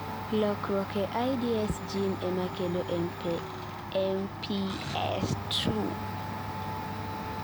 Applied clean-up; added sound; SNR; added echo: none; Domestic sounds, home sounds; 5 dB; none.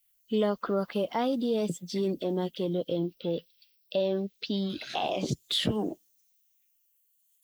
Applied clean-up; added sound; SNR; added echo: neural mask model Resemble Enhance denoiser.